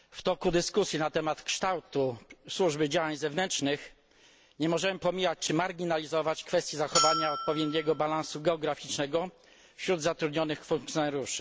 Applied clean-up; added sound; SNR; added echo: none; Bell; 2 dB; none.